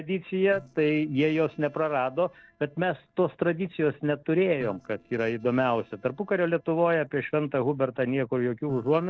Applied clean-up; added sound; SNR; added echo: neural separator model SepFormer DNS4.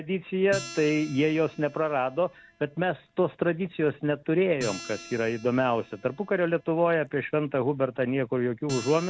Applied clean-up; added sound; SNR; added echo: none; Acoustic guitar; 18 dB; none.